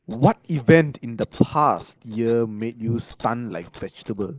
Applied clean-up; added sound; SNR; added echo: neural mask model Resemble Enhance denoiser.